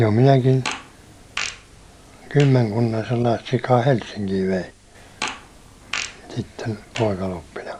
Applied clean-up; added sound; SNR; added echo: none; Fart; 13 dB; none.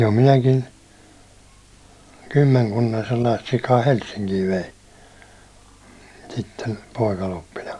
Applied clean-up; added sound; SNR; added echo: none; none; none; none.